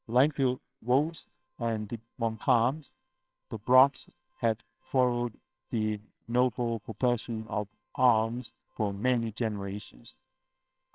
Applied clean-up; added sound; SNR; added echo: neural separator model SepFormer WHAMR!.